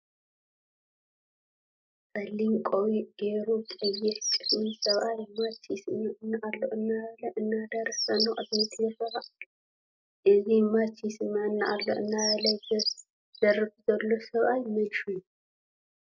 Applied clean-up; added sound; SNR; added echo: neural mask model Resemble Enhance denoiser.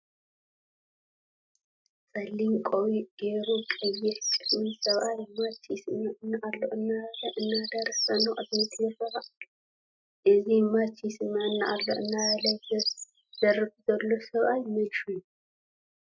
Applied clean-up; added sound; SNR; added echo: classical method Wiener filter.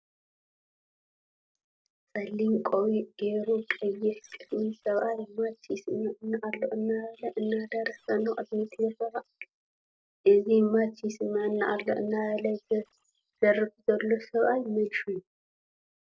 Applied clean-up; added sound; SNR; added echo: neural separator model SepFormer DNS4.